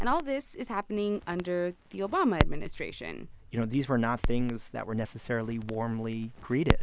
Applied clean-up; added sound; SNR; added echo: none; Crackle; 3 dB; none.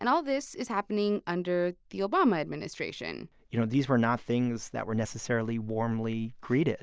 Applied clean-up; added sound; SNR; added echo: none; none; none; none.